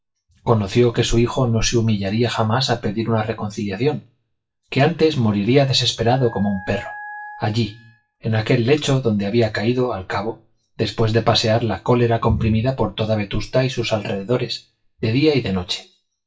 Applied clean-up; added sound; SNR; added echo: classical method WPE with log-MMSE.